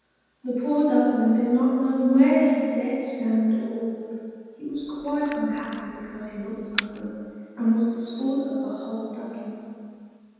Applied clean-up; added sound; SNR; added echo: none; Camera; 14 dB; reverberation time 2.1 s.